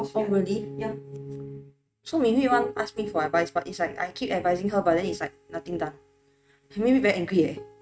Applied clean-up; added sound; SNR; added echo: neural mask model RNNoise.